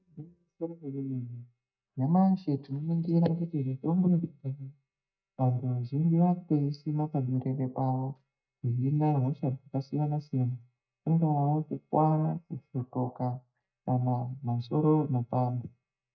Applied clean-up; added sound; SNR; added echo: neural mask model DeepFilterNet 3.